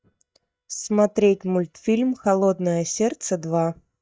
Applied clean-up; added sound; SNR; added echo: neural mask model DeepFilterNet 3.